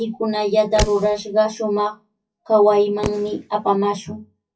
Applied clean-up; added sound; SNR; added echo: classical method WPE with log-MMSE.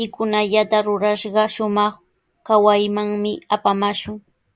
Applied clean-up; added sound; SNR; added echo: none; none; none; none.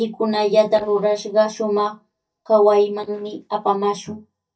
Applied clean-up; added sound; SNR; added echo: neural mask model DeepFilterNet 3.